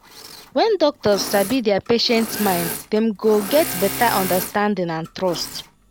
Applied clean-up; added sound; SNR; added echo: none; Engine / Mechanisms; 11 dB; none.